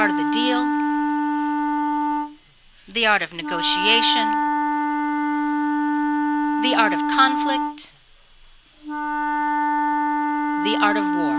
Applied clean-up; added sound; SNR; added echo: none; Wind instrument, woodwind instrument; -3 dB; none.